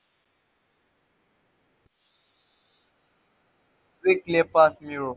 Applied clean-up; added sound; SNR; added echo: none; none; none; none.